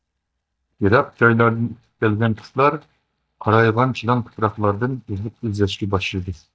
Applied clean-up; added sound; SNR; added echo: neural mask model DeepFilterNet 3.